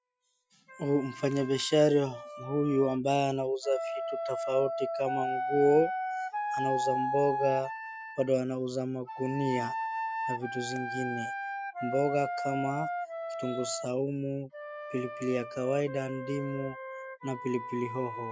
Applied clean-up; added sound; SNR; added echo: classical method Wiener filter.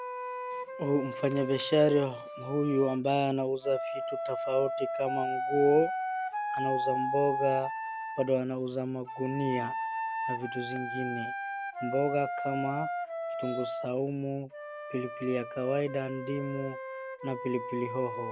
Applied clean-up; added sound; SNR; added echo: none; Wind instrument, woodwind instrument; 4 dB; none.